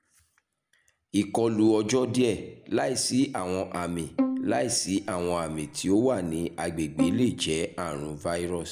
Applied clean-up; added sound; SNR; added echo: none; Bowed string instrument; 5 dB; none.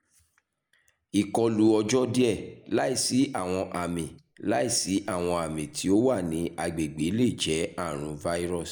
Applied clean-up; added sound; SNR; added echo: neural mask model Resemble Enhance denoiser.